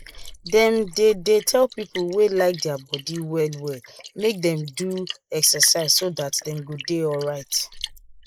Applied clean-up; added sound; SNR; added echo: neural mask model Resemble Enhance denoiser.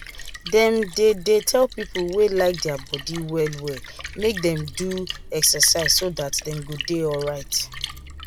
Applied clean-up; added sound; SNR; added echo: none; Splash, splatter; 12 dB; none.